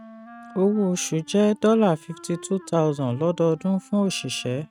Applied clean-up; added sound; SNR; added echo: neural mask model RNNoise.